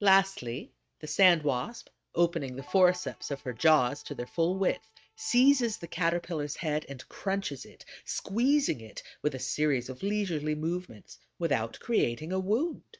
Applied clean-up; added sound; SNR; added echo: neural mask model RNNoise.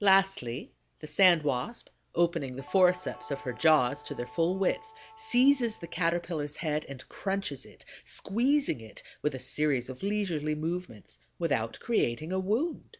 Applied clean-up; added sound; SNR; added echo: none; Guitar; 20 dB; none.